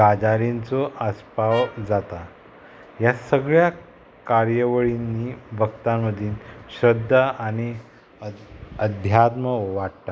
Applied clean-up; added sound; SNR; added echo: none; Trumpet; 19 dB; none.